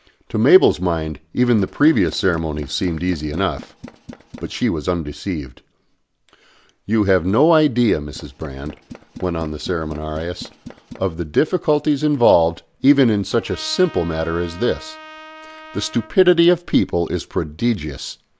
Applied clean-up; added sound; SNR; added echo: none; Trumpet + Tools; 19 dB; none.